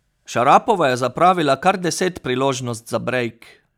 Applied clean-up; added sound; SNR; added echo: none; none; none; none.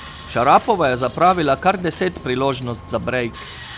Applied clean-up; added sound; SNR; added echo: none; Sawing; 16 dB; none.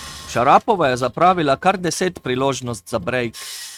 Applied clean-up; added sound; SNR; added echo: neural mask model RNNoise.